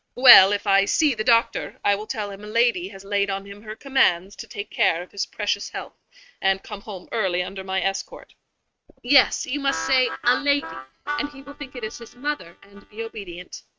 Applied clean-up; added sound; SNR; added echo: neural mask model RNNoise.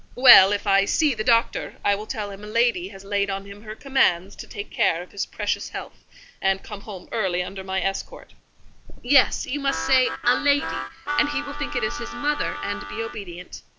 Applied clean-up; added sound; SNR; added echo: none; Harmonica; 6 dB; none.